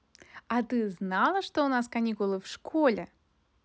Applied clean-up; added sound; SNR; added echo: none; none; none; none.